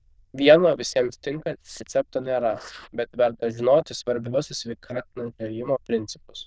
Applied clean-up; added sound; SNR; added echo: neural diffusion model UNIVERSE++.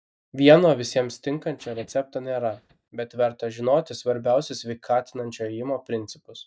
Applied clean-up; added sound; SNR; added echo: neural mask model DeepFilterNet 3.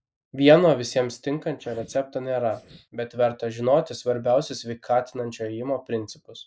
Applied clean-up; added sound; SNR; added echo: neural mask model Resemble Enhance denoiser.